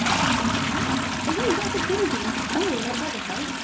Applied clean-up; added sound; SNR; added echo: none; Toilet flush; -4 dB; none.